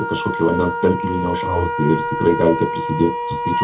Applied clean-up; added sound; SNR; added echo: none; Wind instrument, woodwind instrument; 3 dB; reverberation time 0.2 s.